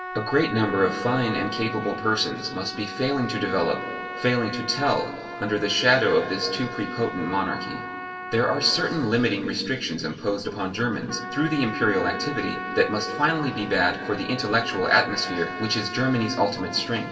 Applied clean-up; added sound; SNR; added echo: none; Trumpet; 10 dB; reverberation time 2.6 s.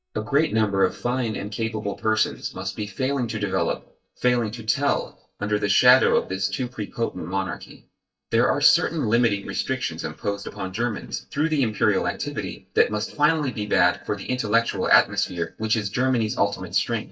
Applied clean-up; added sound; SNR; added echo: neural mask model DeepFilterNet 3.